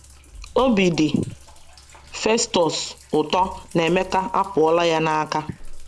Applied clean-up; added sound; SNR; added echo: none; Sink (filling or washing); 19 dB; none.